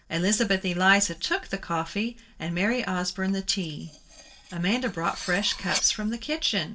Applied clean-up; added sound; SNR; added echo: neural separator model SepFormer DNS4.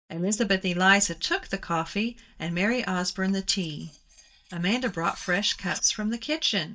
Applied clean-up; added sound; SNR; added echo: neural mask model DeepFilterNet 3.